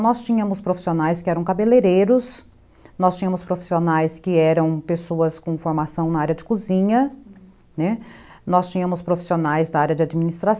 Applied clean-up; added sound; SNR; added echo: none; none; none; none.